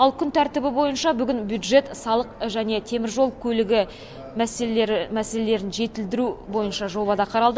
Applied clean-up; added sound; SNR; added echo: none; none; none; none.